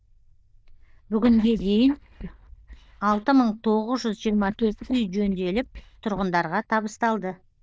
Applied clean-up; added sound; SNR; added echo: neural diffusion model UNIVERSE++.